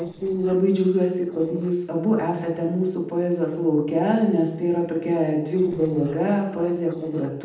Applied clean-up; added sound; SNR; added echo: neural separator model SepFormer DNS4.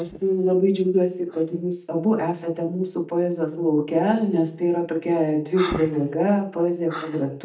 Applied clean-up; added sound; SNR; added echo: neural mask model DeepFilterNet 3.